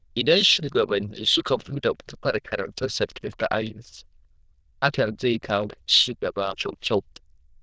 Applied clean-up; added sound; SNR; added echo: neural diffusion model UNIVERSE++.